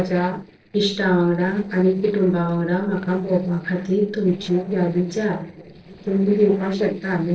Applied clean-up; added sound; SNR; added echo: neural separator model SepFormer DNS4.